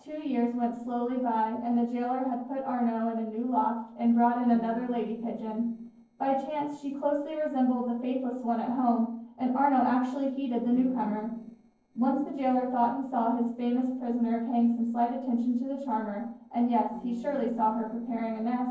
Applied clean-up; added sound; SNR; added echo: neural separator model SepFormer DNS4.